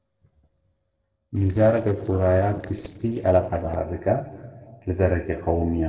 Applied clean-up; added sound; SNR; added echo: neural separator model SepFormer DNS4.